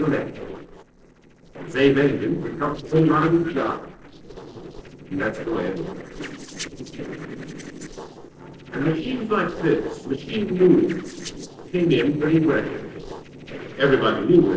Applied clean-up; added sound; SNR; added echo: neural separator model SepFormer DNS4.